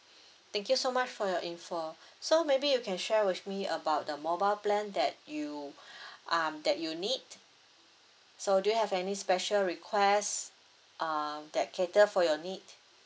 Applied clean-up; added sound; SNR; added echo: none; none; none; none.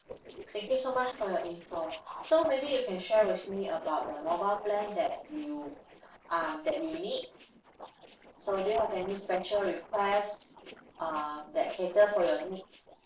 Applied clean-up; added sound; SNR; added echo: neural separator model SepFormer DNS4.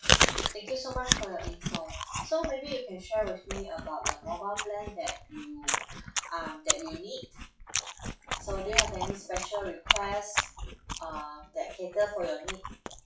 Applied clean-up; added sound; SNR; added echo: classical method WPE with log-MMSE.